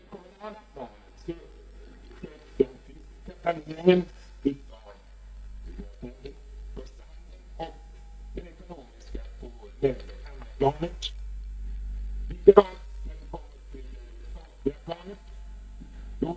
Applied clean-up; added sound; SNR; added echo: neural mask model DeepFilterNet 3.